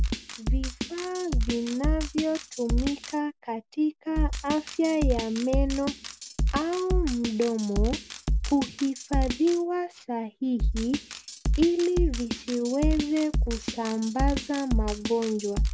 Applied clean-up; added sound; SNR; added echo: none; Drum kit; 1 dB; none.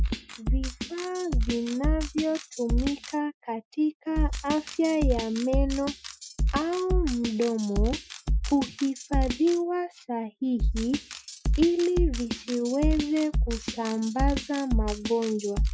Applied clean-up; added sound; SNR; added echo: classical method Wiener filter.